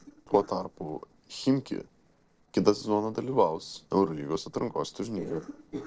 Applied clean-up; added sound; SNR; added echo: neural separator model SepFormer DNS4.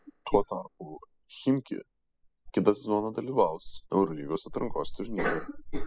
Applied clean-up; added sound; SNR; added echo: classical method spectral subtraction.